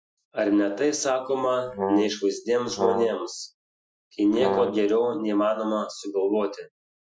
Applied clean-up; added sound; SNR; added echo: classical method Wiener filter.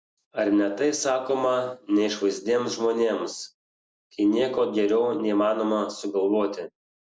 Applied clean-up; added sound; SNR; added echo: none; none; none; none.